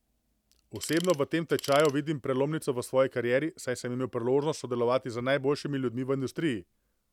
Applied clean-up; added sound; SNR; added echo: none; Tools; 15 dB; none.